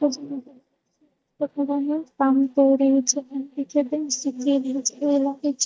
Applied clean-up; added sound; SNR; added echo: neural mask model DeepFilterNet 3.